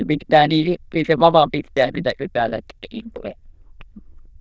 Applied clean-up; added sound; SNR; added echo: neural diffusion model UNIVERSE++.